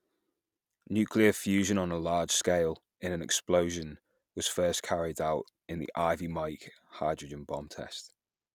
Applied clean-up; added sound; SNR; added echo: none; none; none; none.